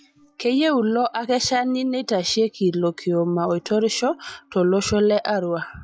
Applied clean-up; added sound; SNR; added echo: classical method log-MMSE.